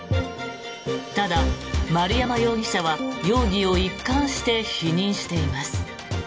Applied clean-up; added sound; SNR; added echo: none; none; none; none.